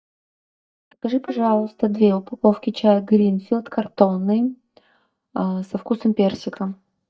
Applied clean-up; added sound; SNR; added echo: neural mask model DeepFilterNet 3.